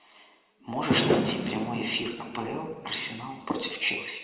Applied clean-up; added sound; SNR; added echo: none; Fireworks; -1 dB; reverberation time 0.9 s.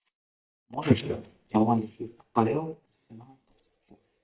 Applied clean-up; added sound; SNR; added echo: neural mask model DeepFilterNet 3.